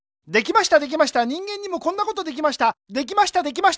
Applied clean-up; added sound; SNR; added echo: none; none; none; none.